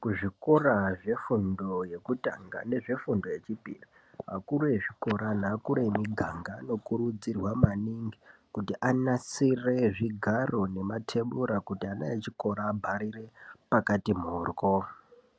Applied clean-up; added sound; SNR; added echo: none; none; none; none.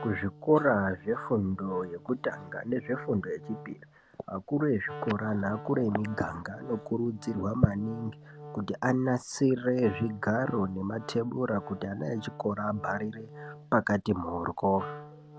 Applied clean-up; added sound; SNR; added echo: none; Wind instrument, woodwind instrument; 17 dB; none.